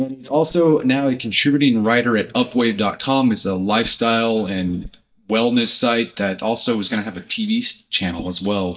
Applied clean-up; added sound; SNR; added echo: neural mask model DeepFilterNet 3.